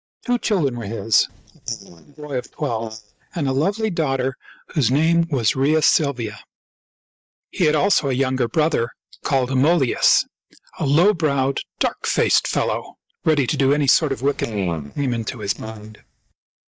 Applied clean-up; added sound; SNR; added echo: neural mask model DeepFilterNet 3.